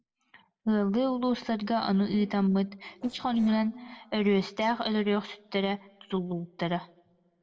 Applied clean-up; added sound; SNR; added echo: neural separator model SepFormer DNS4.